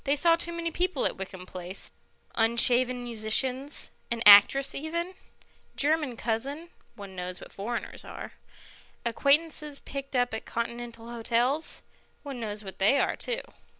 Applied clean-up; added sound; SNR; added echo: none; none; none; none.